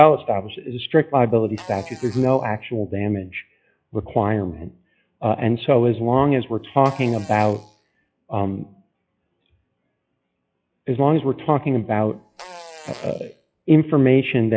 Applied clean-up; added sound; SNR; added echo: classical method log-MMSE.